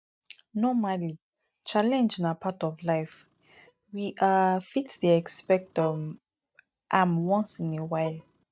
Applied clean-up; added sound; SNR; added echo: neural mask model DeepFilterNet 3.